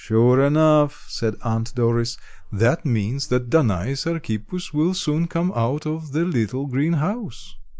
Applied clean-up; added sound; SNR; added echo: neural mask model Resemble Enhance denoiser.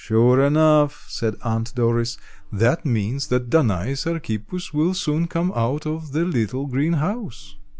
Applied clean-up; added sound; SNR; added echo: none; Buzz; 15 dB; none.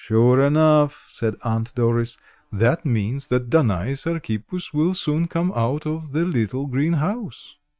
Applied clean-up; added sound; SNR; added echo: neural mask model RNNoise.